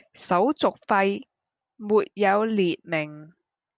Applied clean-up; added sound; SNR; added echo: none; none; none; none.